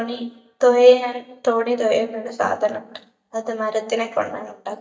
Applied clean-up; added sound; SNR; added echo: neural mask model DeepFilterNet 3.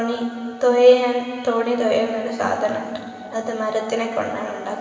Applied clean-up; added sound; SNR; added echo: none; Wind instrument, woodwind instrument; 20 dB; reverberation time 2.9 s.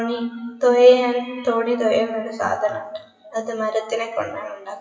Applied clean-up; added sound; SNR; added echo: classical method WPE with log-MMSE.